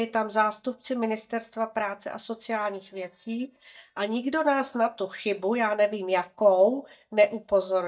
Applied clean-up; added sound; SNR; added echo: neural mask model DeepFilterNet 3.